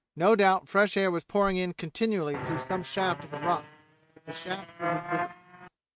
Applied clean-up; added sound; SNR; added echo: neural mask model RNNoise.